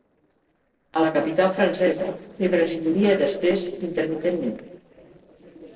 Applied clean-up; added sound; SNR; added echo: neural separator model SepFormer DNS4.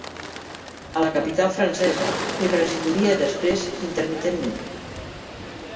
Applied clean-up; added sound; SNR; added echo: none; Bird; 8 dB; reverberation time 1.8 s.